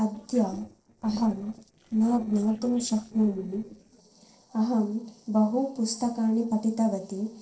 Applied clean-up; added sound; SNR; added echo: neural separator model SepFormer DNS4.